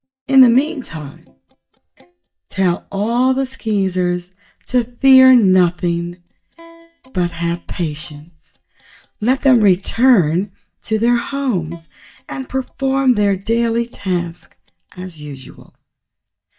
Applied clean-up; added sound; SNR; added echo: neural mask model DeepFilterNet 3.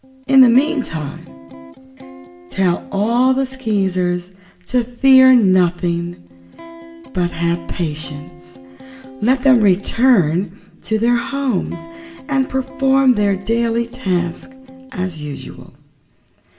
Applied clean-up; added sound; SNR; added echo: none; Electric guitar; 19 dB; reverberation time 0.7 s.